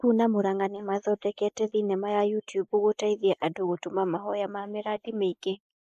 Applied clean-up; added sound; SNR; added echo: neural mask model Resemble Enhance denoiser.